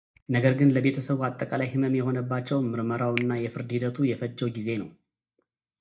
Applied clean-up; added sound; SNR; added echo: neural mask model DeepFilterNet 3.